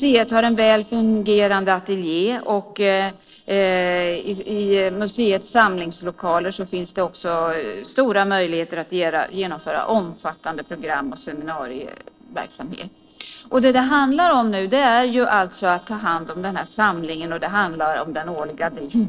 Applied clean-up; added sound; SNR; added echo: neural separator model SepFormer DNS4.